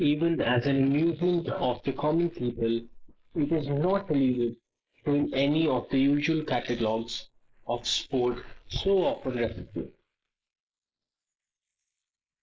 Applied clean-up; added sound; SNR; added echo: neural mask model Resemble Enhance denoiser.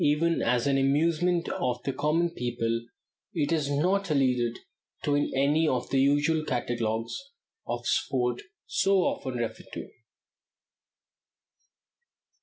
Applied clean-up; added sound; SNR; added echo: none; none; none; none.